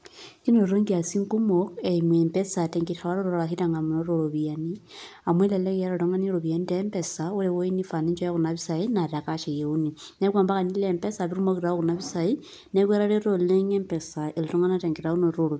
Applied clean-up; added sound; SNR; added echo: none; none; none; none.